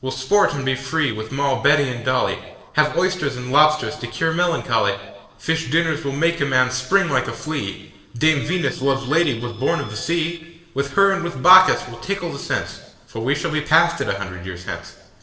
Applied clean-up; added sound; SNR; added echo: neural separator model SepFormer DNS4.